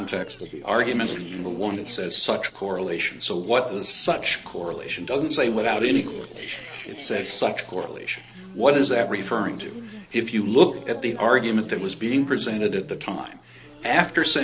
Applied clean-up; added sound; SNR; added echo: neural separator model SepFormer DNS4.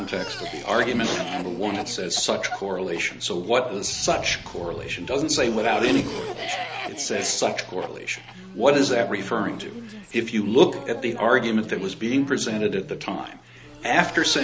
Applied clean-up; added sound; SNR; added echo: none; Cough; 12 dB; none.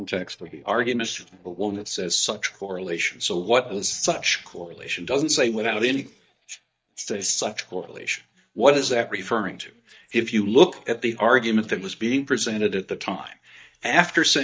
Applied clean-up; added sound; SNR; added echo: neural mask model DeepFilterNet 3.